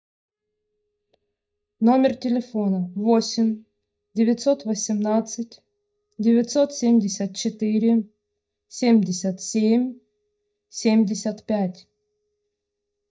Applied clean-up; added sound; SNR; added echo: neural mask model DeepFilterNet 3.